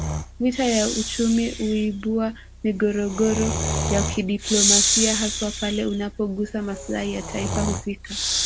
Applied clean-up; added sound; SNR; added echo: none; Breathing; 2 dB; none.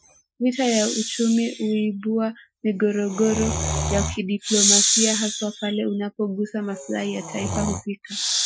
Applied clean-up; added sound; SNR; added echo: classical method Wiener filter.